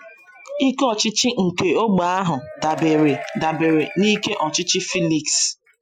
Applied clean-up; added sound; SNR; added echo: classical method Wiener filter.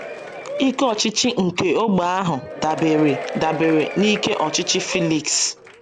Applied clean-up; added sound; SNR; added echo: none; Applause / Crowd / Cheering; 11 dB; none.